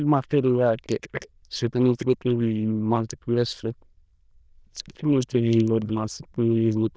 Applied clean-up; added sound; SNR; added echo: neural diffusion model UNIVERSE++.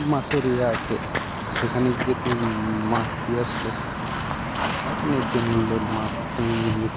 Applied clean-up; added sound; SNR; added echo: none; Walk, footsteps; 2 dB; none.